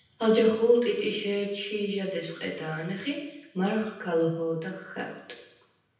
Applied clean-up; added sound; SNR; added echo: none; none; none; reverberation time 0.9 s.